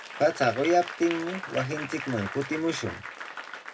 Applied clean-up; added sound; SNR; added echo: none; Applause / Crowd; 10 dB; reverberation time 0.2 s.